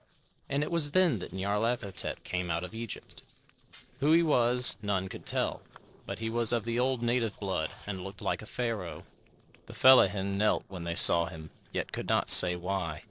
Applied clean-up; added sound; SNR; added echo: neural separator model SepFormer DNS4.